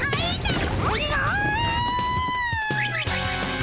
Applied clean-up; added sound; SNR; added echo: none; none; none; none.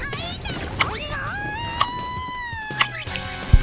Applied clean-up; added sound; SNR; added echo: none; Tick-tock; -3 dB; none.